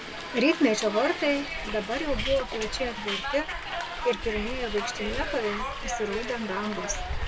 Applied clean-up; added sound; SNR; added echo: none; Hiss; 4 dB; none.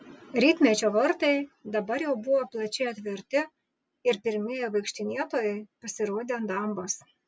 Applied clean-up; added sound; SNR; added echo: none; none; none; none.